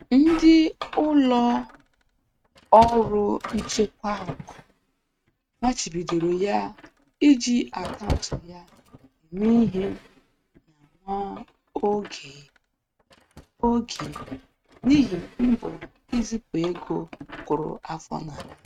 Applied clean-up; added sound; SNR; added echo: neural mask model RNNoise.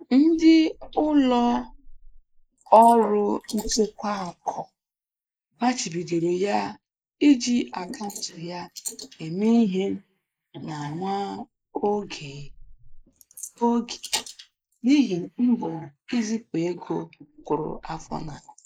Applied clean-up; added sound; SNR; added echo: neural mask model Resemble Enhance denoiser.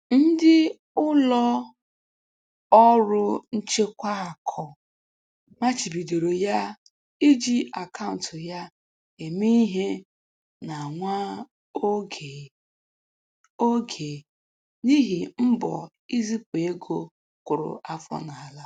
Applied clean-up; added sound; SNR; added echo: none; none; none; none.